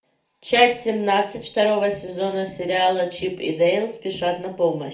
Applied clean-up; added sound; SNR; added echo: none; none; none; reverberation time 0.4 s.